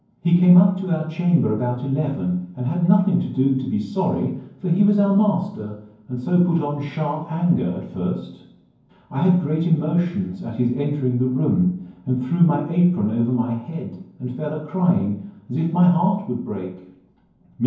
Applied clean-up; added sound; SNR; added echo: none; none; none; reverberation time 0.9 s.